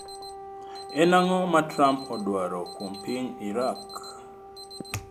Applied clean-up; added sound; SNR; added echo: none; Alarm + Wind instrument, woodwind instrument; 13 dB; none.